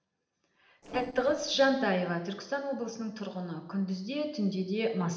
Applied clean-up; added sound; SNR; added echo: neural separator model SepFormer DNS4.